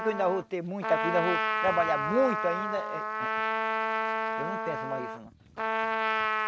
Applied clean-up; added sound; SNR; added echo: none; Trumpet; -2 dB; none.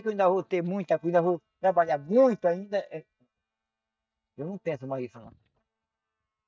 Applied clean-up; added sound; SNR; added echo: neural mask model DeepFilterNet 3.